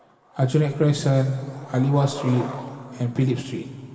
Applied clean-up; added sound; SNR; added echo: none; Skateboard; 17 dB; reverberation time 2.3 s.